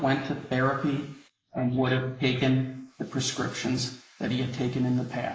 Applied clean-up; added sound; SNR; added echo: neural mask model Resemble Enhance denoiser.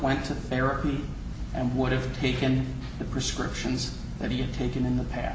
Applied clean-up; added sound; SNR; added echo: none; none; none; none.